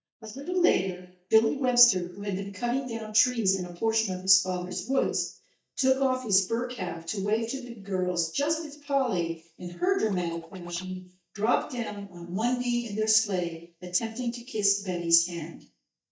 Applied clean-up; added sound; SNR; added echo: neural mask model DeepFilterNet 3.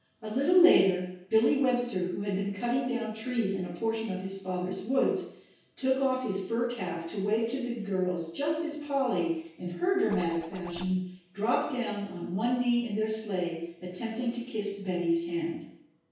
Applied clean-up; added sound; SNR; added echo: none; Zipper (clothing); 18 dB; reverberation time 0.6 s.